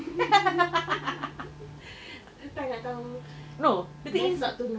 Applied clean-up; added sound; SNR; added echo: none; Bowed string instrument; 17 dB; none.